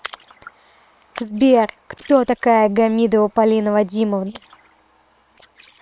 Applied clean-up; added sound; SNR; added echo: neural separator model SepFormer WHAM!.